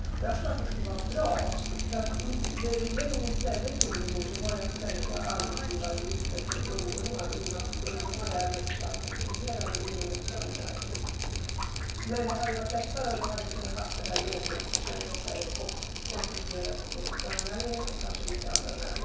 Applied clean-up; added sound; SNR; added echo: none; Drip; -4 dB; reverberation time 0.7 s.